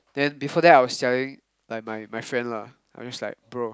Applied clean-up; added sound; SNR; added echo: none; none; none; none.